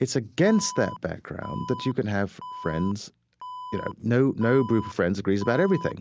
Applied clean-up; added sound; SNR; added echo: none; Alarm; 15 dB; none.